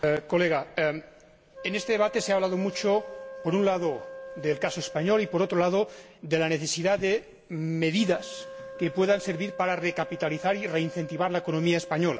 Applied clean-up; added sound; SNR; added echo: none; Wind instrument, woodwind instrument; 15 dB; reverberation time 0.3 s.